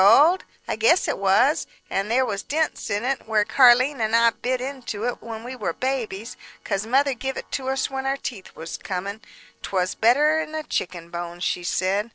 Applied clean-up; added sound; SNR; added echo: neural separator model SepFormer DNS4.